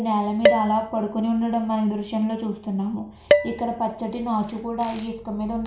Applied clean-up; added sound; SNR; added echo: none; Dishes, pots, and pans; 2 dB; reverberation time 0.4 s.